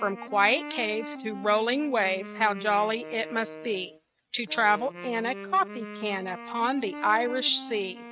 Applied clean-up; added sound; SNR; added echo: neural mask model RNNoise.